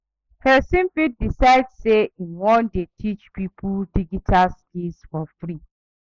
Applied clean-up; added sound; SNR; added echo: neural mask model Resemble Enhance denoiser.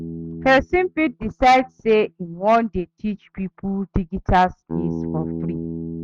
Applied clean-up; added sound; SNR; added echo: neural mask model RNNoise.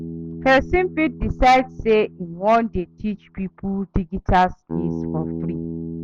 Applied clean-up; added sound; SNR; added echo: none; Bass guitar; 11 dB; none.